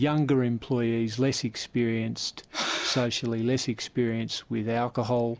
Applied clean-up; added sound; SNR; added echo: none; Breathing; 6 dB; none.